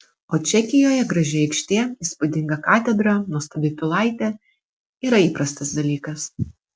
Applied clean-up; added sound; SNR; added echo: none; none; none; none.